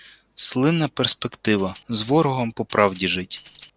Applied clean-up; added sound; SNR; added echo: none; Tambourine; 8 dB; none.